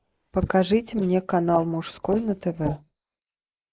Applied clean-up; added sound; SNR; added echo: neural mask model Resemble Enhance denoiser.